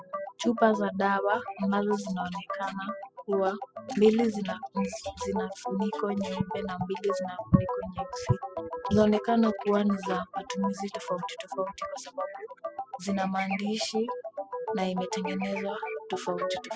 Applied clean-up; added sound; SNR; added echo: classical method spectral subtraction.